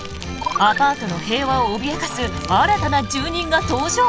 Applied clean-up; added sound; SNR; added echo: none; Insect; 18 dB; none.